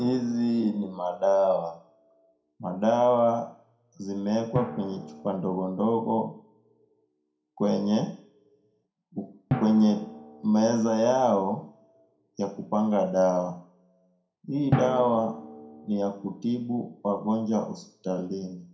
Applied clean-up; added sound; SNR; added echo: none; Drum; 12 dB; reverberation time 0.4 s.